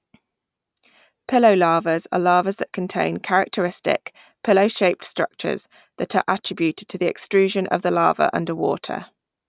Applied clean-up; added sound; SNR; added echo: none; none; none; none.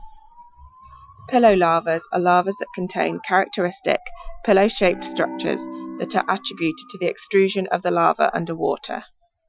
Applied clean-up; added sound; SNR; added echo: classical method Wiener filter.